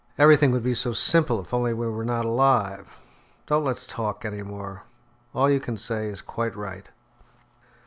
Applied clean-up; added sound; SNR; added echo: none; none; none; none.